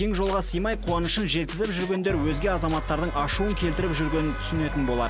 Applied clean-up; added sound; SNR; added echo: none; none; none; none.